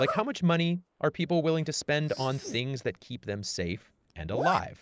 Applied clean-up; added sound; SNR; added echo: neural mask model Resemble Enhance denoiser.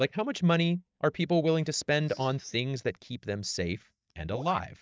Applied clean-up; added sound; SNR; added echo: neural mask model DeepFilterNet 3.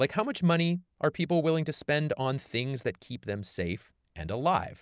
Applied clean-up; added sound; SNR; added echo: none; none; none; none.